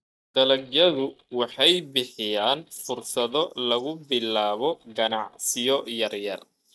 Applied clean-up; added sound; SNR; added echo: neural mask model DeepFilterNet 3.